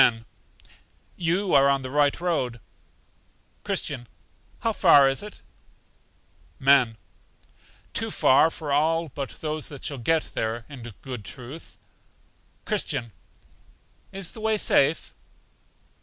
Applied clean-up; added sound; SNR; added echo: none; none; none; none.